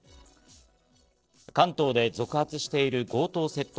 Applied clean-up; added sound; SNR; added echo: neural separator model SepFormer DNS4.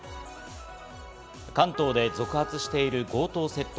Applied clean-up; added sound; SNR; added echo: none; Trumpet; 12 dB; none.